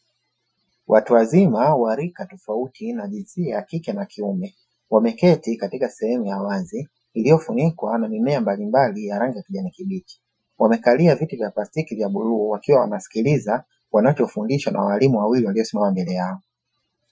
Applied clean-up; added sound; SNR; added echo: classical method Wiener filter.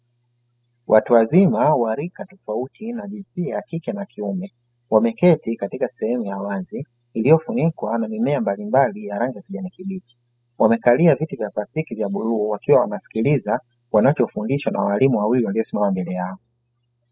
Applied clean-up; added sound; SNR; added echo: classical method spectral subtraction.